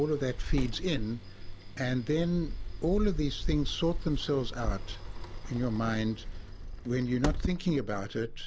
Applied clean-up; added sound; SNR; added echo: none; Sliding door; 3 dB; none.